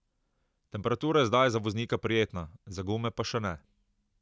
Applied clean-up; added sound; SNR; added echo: none; none; none; none.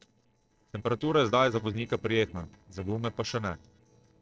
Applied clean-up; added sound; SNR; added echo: neural separator model SepFormer DNS4.